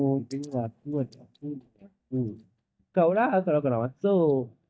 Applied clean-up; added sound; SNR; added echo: neural mask model DeepFilterNet 3.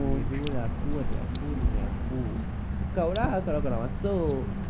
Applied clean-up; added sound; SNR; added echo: none; Drip / Water; -3 dB; reverberation time 0.6 s.